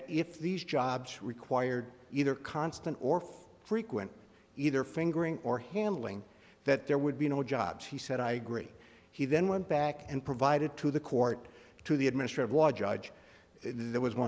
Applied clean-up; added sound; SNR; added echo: none; none; none; none.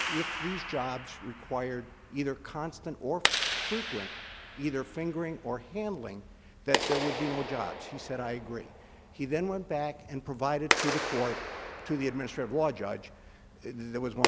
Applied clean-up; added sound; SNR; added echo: none; Clapping; 2 dB; none.